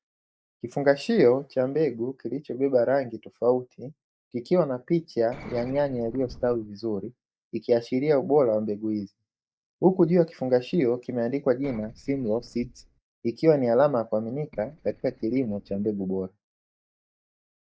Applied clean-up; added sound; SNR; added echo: neural mask model DeepFilterNet 3.